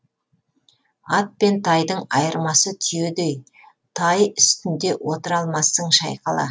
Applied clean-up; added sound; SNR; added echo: none; none; none; none.